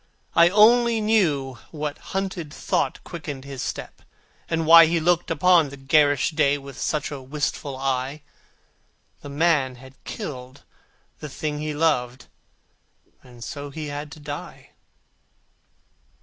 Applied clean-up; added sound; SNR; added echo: none; none; none; none.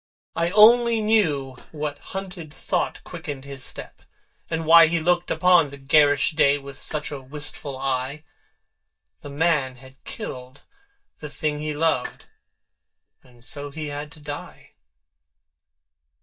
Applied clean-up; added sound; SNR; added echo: neural mask model DeepFilterNet 3.